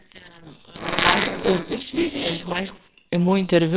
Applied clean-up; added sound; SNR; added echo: neural separator model SepFormer WHAMR!.